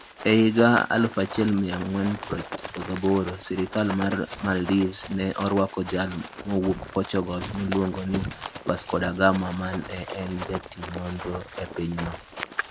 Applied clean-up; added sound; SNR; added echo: none; Run; 12 dB; none.